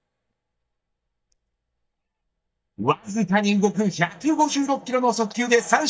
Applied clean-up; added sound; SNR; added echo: neural mask model DeepFilterNet 3.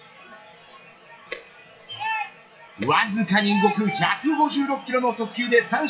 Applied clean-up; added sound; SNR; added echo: classical method WPE with log-MMSE.